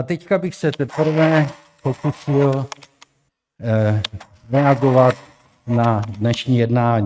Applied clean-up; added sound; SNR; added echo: neural mask model RNNoise.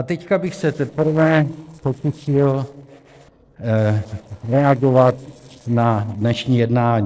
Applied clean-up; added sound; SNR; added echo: neural separator model SepFormer DNS4.